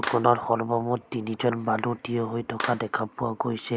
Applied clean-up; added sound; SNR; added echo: none; Clapping; 11 dB; none.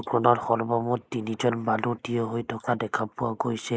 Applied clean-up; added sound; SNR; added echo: neural mask model Resemble Enhance denoiser.